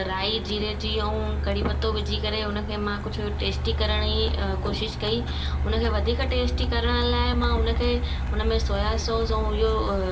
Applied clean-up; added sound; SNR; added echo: none; Truck; -1 dB; reverberation time 0.2 s.